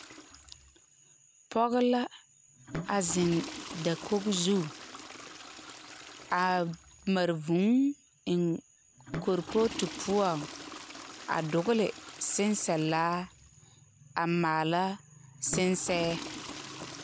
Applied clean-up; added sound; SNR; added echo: none; Toilet flush / Water; 13 dB; none.